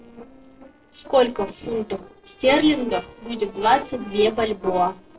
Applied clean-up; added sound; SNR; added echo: neural separator model SepFormer DNS4.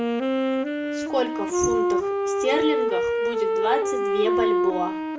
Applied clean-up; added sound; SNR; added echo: none; Wind instrument, woodwind instrument; -5 dB; reverberation time 0.4 s.